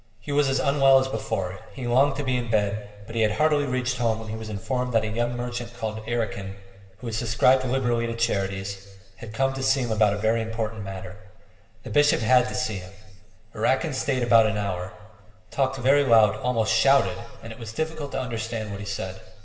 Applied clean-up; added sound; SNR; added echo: none; none; none; reverberation time 1.4 s.